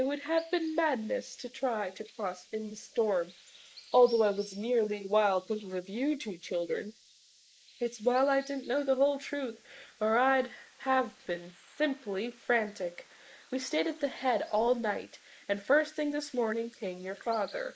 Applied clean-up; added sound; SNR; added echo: neural mask model Resemble Enhance denoiser.